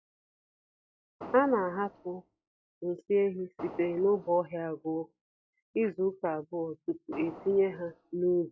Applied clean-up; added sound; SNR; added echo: classical method log-MMSE.